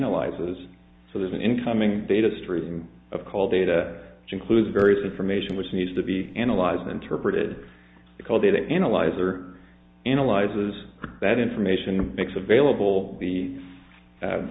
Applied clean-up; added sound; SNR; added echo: none; Raindrop / Drip; 20 dB; none.